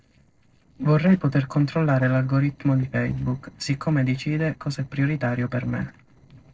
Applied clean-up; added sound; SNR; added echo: neural separator model SepFormer DNS4.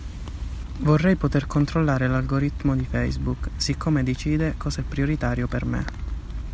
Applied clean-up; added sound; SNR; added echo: none; none; none; none.